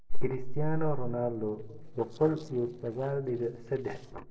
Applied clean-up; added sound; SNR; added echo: neural separator model SepFormer DNS4.